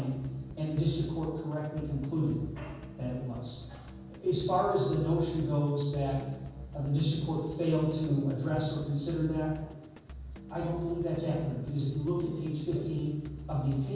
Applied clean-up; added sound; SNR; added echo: none; Drum kit; 15 dB; reverberation time 1.2 s.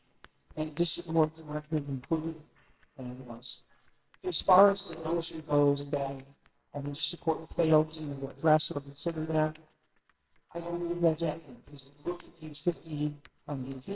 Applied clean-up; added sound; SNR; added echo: neural separator model SepFormer WHAMR!.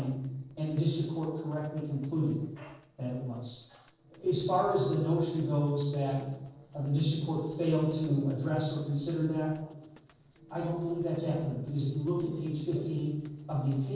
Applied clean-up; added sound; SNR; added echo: neural separator model SepFormer DNS4.